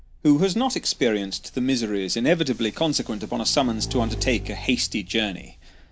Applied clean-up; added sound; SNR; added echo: none; Motorcycle / Engine; 14 dB; none.